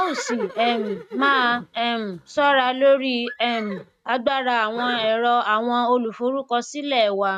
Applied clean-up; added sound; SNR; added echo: neural mask model RNNoise.